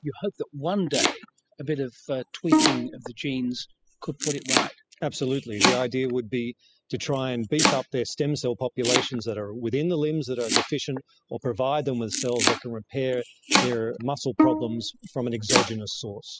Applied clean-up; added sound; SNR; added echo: classical method spectral subtraction.